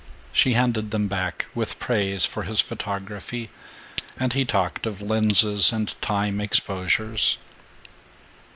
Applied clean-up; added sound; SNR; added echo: neural mask model Resemble Enhance denoiser.